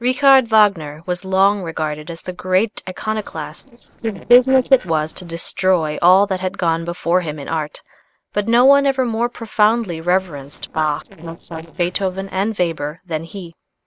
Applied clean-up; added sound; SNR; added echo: neural separator model SepFormer DNS4.